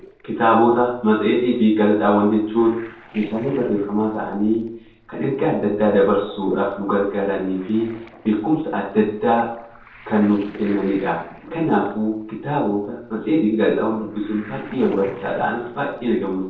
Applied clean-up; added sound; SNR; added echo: neural separator model SepFormer DNS4.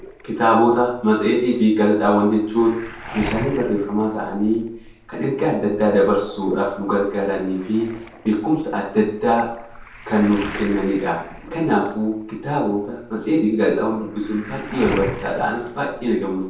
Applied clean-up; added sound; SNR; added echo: none; Waves, surf; 16 dB; reverberation time 0.7 s.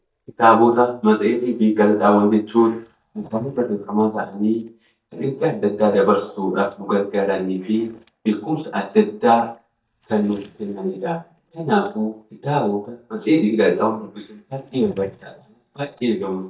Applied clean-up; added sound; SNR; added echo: neural mask model DeepFilterNet 3.